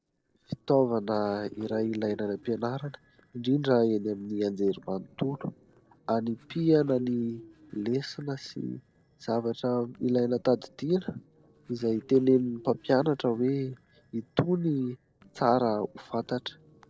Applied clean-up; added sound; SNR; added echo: neural separator model SepFormer DNS4.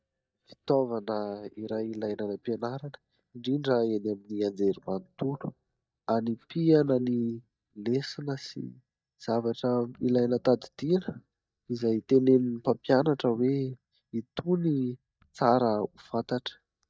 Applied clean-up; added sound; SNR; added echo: neural mask model DeepFilterNet 3.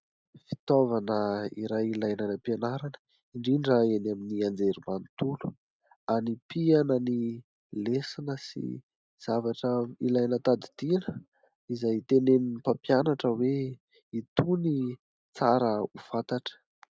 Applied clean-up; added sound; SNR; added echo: none; none; none; none.